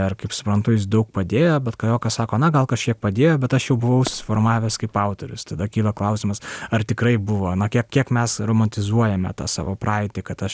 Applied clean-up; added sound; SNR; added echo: none; Fireworks; 17 dB; none.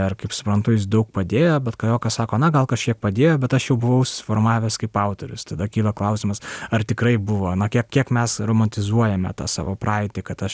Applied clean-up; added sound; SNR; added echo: none; none; none; none.